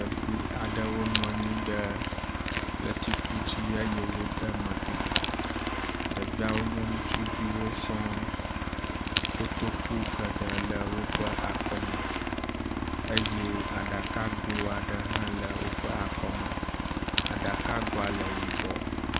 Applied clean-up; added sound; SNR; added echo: none; Aircraft + Crack / Crackle; -4 dB; none.